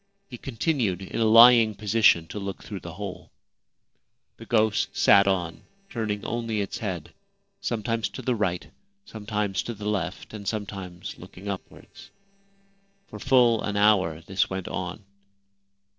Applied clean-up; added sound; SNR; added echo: neural separator model SepFormer DNS4.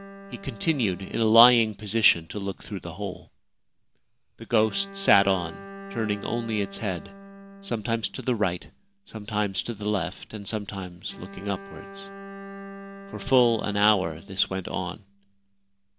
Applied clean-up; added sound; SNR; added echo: none; Bowed string instrument; 16 dB; none.